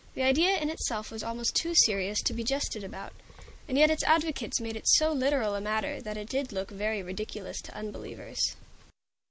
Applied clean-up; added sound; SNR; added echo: none; none; none; none.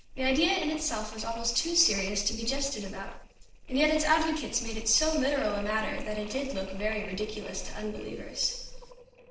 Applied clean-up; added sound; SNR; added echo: neural separator model SepFormer DNS4.